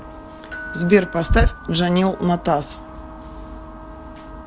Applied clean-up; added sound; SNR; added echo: none; Trumpet + Door / Bell; 17 dB; none.